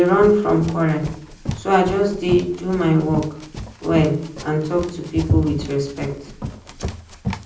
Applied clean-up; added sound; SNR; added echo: none; Run; 12 dB; reverberation time 0.6 s.